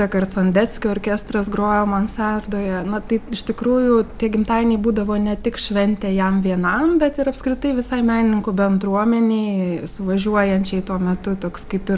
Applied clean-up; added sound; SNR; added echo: none; Printer; 16 dB; none.